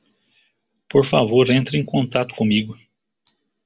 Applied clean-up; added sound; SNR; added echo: none; none; none; none.